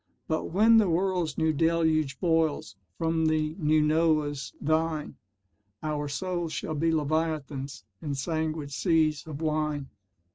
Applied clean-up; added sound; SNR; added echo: none; none; none; none.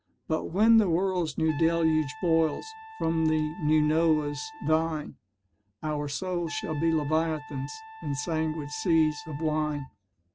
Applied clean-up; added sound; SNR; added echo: none; Trumpet; 17 dB; none.